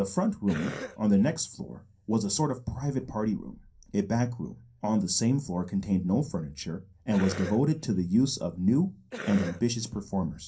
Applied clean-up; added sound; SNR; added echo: none; Cough; 12 dB; reverberation time 0.3 s.